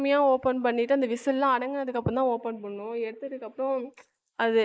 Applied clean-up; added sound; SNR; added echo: neural mask model Resemble Enhance denoiser.